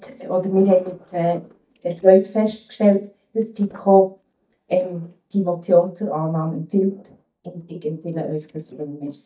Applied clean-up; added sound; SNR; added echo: neural mask model DeepFilterNet 3.